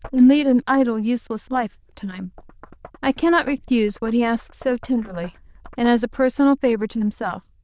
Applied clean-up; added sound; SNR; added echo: neural diffusion model UNIVERSE++.